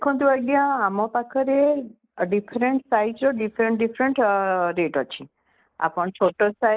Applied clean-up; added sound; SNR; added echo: neural mask model Resemble Enhance denoiser.